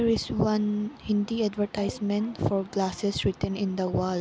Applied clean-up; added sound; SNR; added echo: none; none; none; none.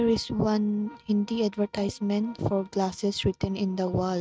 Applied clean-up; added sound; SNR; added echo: neural mask model RNNoise.